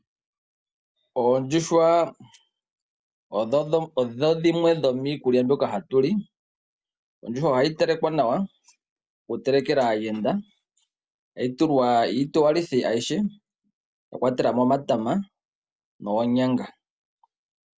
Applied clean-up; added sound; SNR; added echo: none; none; none; none.